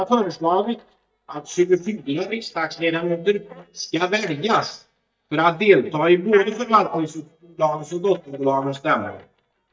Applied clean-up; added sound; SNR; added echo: neural mask model DeepFilterNet 3.